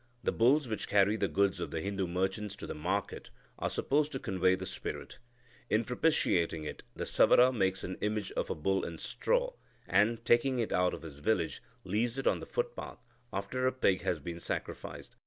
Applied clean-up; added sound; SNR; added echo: none; none; none; none.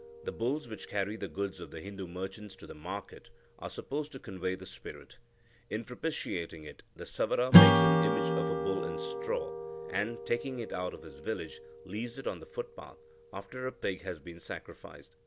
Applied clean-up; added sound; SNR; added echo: none; Strum; -4 dB; none.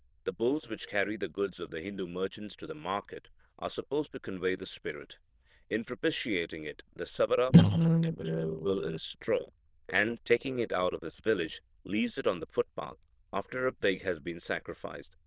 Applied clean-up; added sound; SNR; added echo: neural diffusion model UNIVERSE++.